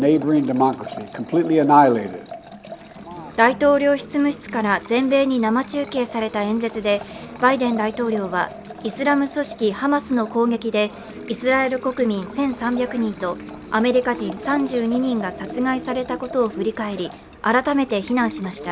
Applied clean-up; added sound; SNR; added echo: none; Acoustic guitar + Liquid; 16 dB; none.